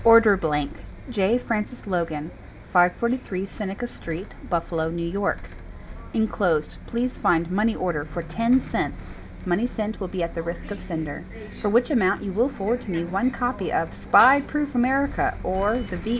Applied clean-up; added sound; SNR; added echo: none; Bus + Hi-hat; 13 dB; none.